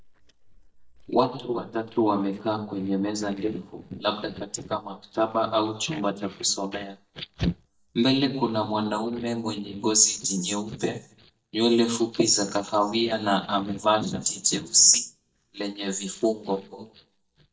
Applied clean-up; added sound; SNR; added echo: neural mask model DeepFilterNet 3.